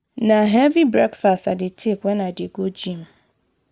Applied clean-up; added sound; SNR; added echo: none; none; none; none.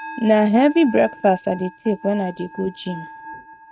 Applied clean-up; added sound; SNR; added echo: neural mask model RNNoise.